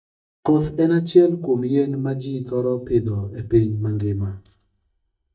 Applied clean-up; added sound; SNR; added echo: neural mask model DeepFilterNet 3.